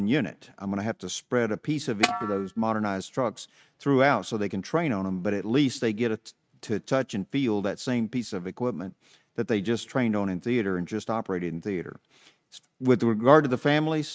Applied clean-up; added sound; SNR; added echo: neural mask model RNNoise.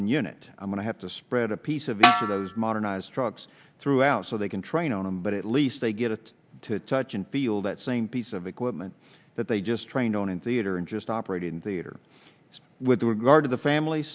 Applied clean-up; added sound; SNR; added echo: none; Snare drum; -4 dB; none.